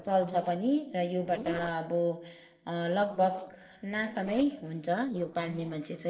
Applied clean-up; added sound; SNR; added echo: neural separator model SepFormer DNS4.